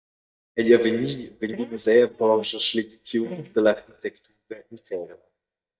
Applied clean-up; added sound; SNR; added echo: neural mask model DeepFilterNet 3.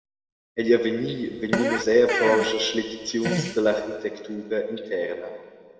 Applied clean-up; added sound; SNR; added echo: none; Fart; 4 dB; reverberation time 2.0 s.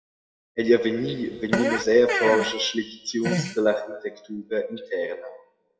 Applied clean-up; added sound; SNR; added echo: classical method WPE with log-MMSE.